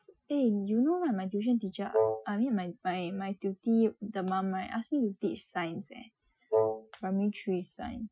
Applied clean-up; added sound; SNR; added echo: classical method Wiener filter.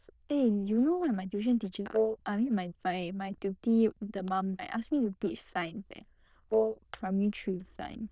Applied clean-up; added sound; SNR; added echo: neural diffusion model UNIVERSE++.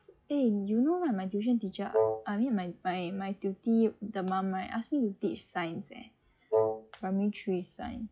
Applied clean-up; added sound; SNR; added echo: classical method log-MMSE.